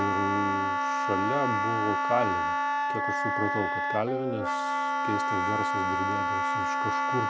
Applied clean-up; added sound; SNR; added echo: none; Wind instrument, woodwind instrument; -5 dB; none.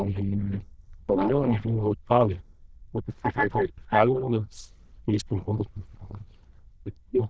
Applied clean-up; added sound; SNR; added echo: neural diffusion model UNIVERSE++.